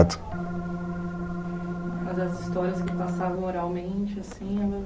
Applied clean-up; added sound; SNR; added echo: none; Organ; 2 dB; none.